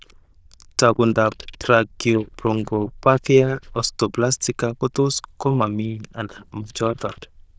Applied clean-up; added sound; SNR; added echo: neural diffusion model UNIVERSE++.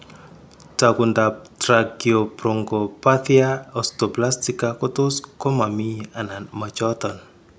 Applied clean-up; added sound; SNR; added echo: none; none; none; none.